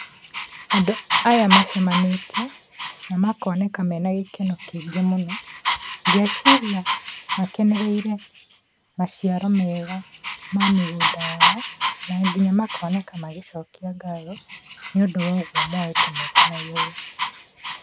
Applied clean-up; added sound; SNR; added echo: none; Dog; 2 dB; none.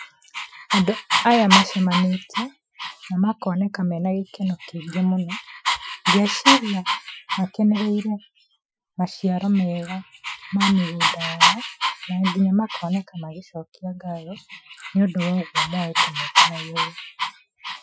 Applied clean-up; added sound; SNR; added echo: classical method Wiener filter.